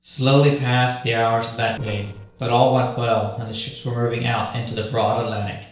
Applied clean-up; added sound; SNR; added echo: neural separator model SepFormer DNS4.